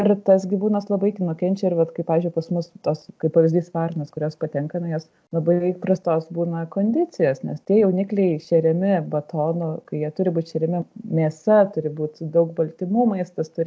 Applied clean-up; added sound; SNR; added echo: none; none; none; none.